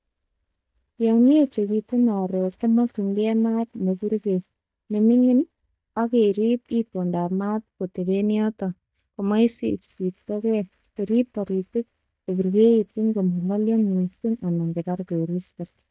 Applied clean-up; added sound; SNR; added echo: neural mask model DeepFilterNet 3.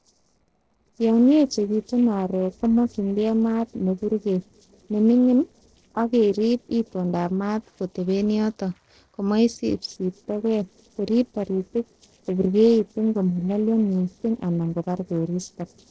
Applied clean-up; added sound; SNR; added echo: neural separator model SepFormer DNS4.